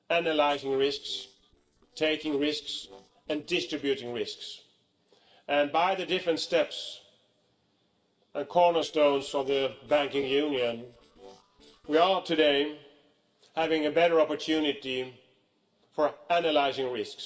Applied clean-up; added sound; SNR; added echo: neural separator model SepFormer DNS4.